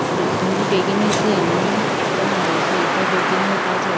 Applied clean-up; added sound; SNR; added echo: none; Wind; -5 dB; none.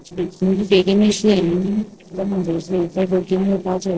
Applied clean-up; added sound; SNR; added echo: neural separator model SepFormer DNS4.